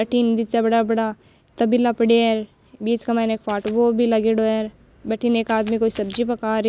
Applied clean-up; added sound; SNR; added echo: none; Coin (dropping); 20 dB; none.